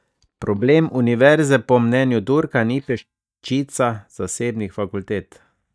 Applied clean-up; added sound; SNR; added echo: neural mask model DeepFilterNet 3.